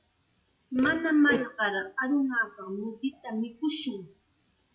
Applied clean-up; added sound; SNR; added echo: classical method WPE with log-MMSE.